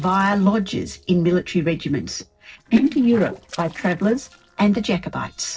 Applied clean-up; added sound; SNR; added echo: neural separator model SepFormer DNS4.